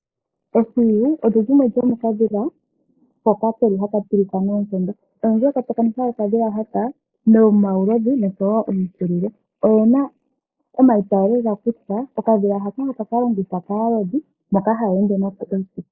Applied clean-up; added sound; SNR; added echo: neural mask model Resemble Enhance denoiser.